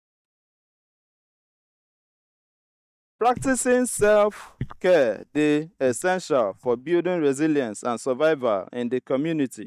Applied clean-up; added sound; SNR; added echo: neural mask model DeepFilterNet 3.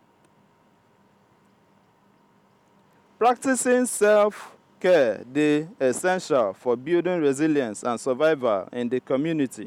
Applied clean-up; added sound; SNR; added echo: none; none; none; none.